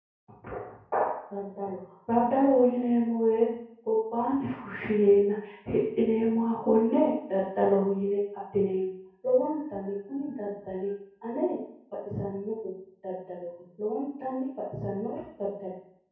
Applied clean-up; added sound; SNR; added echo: none; none; none; reverberation time 0.6 s.